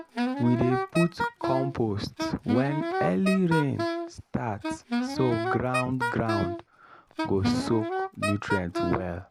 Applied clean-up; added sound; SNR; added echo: none; Wind instrument, woodwind instrument; 3 dB; none.